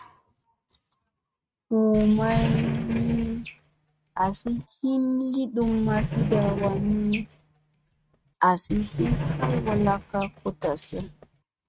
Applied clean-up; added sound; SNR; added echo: neural mask model RNNoise.